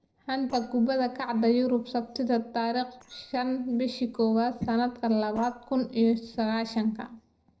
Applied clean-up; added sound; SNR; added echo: neural separator model SepFormer DNS4.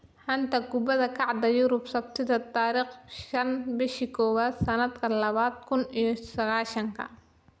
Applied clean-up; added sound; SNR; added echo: none; none; none; none.